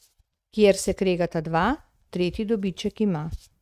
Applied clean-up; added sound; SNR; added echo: neural mask model RNNoise.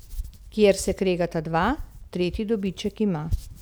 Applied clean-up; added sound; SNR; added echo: none; Hands; 11 dB; none.